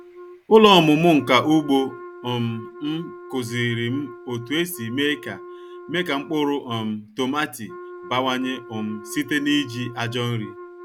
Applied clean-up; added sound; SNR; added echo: none; Wind instrument, woodwind instrument; 17 dB; none.